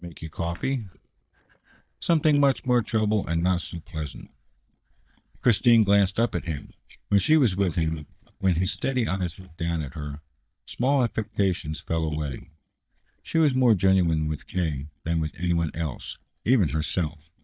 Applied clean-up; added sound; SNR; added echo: neural mask model DeepFilterNet 3.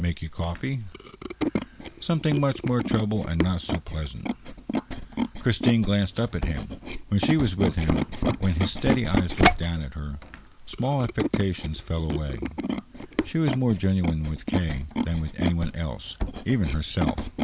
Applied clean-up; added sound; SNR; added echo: none; Tools; 3 dB; none.